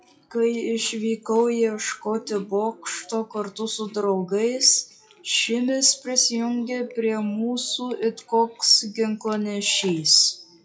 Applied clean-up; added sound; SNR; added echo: classical method WPE with log-MMSE.